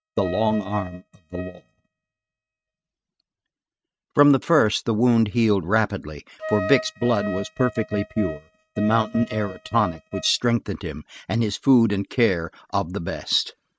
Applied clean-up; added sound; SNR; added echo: neural mask model RNNoise.